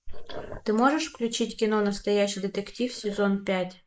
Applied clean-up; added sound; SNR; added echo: neural mask model Resemble Enhance denoiser.